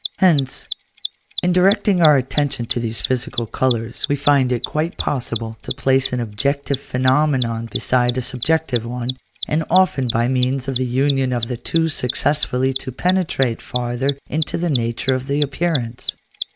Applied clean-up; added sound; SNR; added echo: none; Mechanisms; 13 dB; none.